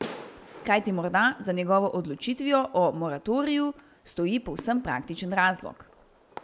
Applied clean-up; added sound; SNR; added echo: none; Fireworks; 19 dB; none.